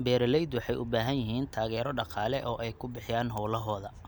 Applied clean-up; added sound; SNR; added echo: none; Aircraft; 17 dB; none.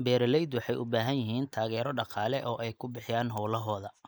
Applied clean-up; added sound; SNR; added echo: neural mask model Resemble Enhance denoiser.